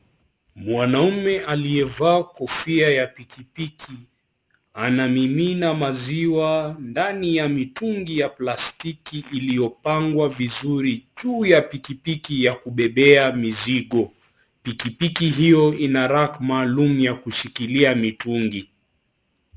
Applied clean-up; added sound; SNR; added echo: none; none; none; none.